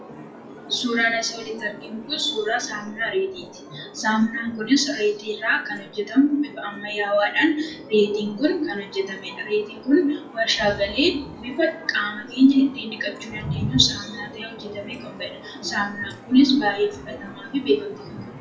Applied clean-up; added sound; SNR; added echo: classical method WPE with log-MMSE.